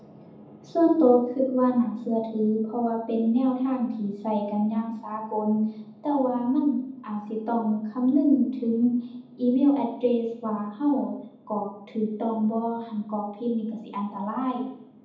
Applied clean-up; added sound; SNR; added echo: none; none; none; reverberation time 0.8 s.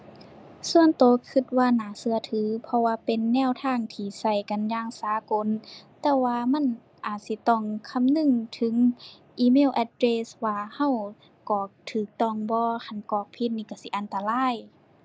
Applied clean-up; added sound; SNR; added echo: none; none; none; none.